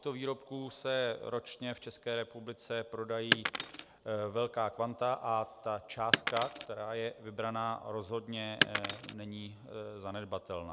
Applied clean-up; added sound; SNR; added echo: none; Shatter; -3 dB; none.